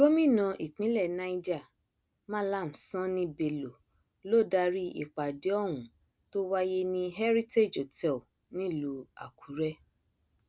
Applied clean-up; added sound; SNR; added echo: none; none; none; none.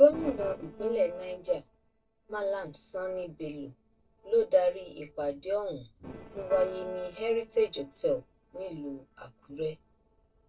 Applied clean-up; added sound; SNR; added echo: neural separator model SepFormer DNS4.